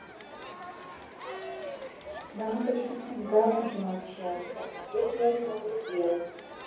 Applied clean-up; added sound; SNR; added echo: none; Crowd; 10 dB; reverberation time 1.2 s.